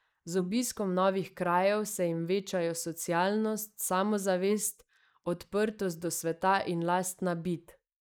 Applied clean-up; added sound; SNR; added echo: neural mask model Resemble Enhance denoiser.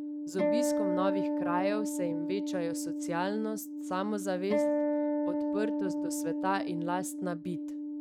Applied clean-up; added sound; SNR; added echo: neural mask model RNNoise.